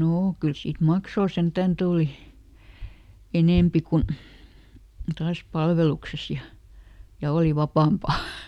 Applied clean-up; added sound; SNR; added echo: none; none; none; none.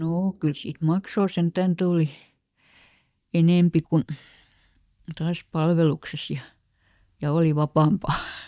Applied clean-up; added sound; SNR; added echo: neural mask model DeepFilterNet 3.